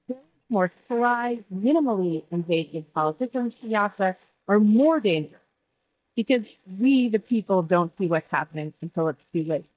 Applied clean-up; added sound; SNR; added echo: neural mask model DeepFilterNet 3.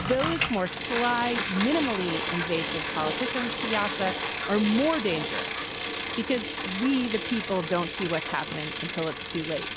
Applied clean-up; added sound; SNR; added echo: none; Bicycle; -3 dB; none.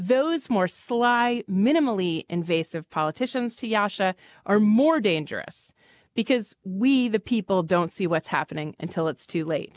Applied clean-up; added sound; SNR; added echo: none; none; none; none.